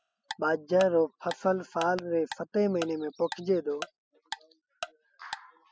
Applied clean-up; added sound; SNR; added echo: classical method spectral subtraction.